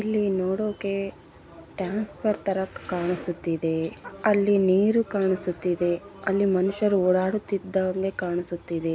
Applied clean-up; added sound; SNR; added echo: none; none; none; none.